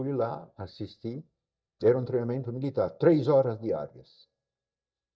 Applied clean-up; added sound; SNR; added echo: neural mask model DeepFilterNet 3.